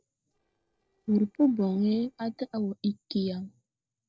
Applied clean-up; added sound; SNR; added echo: neural separator model SepFormer DNS4.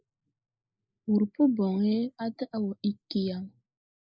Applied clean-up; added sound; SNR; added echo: neural mask model Resemble Enhance denoiser.